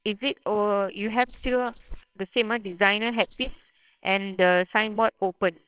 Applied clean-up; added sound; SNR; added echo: neural separator model SepFormer WHAMR!.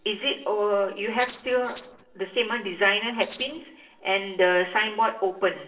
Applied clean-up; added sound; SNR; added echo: neural separator model SepFormer DNS4.